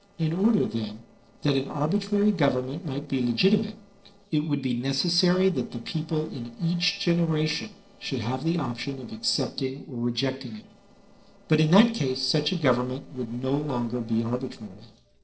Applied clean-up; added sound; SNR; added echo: neural separator model SepFormer DNS4.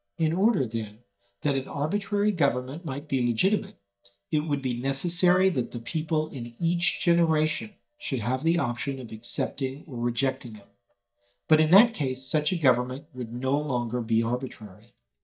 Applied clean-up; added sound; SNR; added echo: neural mask model DeepFilterNet 3.